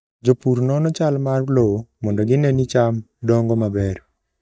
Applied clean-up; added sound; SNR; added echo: neural mask model DeepFilterNet 3.